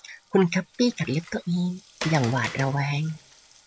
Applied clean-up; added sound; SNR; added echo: none; Water; 15 dB; none.